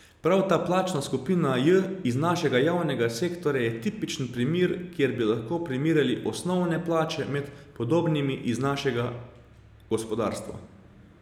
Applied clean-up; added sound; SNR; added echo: none; none; none; none.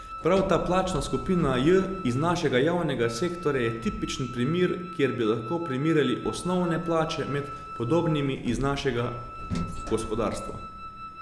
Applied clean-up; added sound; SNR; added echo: none; Sliding door + Wind instrument, woodwind instrument; 11 dB; none.